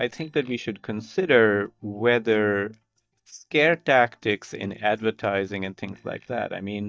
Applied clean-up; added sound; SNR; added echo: neural mask model DeepFilterNet 3.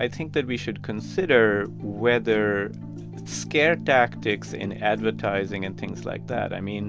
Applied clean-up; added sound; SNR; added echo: none; none; none; none.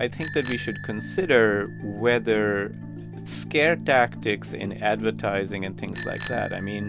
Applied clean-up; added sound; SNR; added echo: none; Bicycle bell; 9 dB; none.